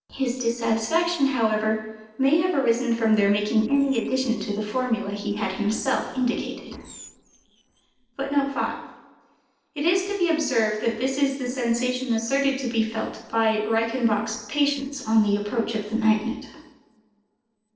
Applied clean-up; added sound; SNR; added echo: neural separator model SepFormer DNS4.